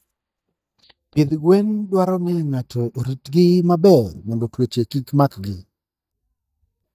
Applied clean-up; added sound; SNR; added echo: neural mask model DeepFilterNet 3.